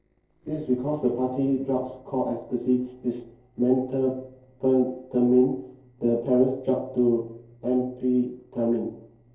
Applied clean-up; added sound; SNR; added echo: neural separator model SepFormer DNS4.